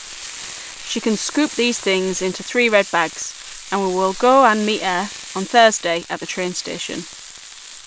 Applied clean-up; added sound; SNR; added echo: none; Frying (food); 14 dB; none.